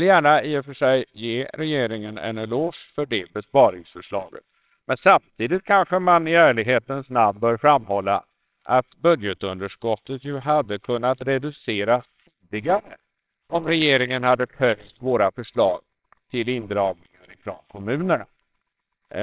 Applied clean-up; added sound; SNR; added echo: neural separator model SepFormer WHAMR!.